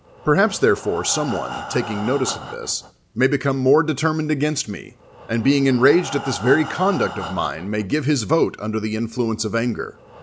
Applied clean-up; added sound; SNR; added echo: none; Breathing; 15 dB; none.